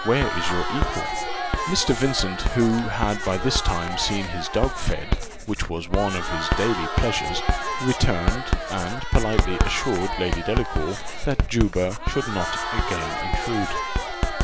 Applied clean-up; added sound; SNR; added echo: none; Crowd + Writing; 0 dB; none.